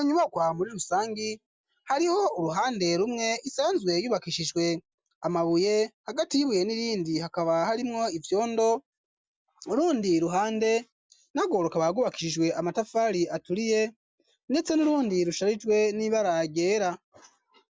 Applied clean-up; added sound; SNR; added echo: none; none; none; none.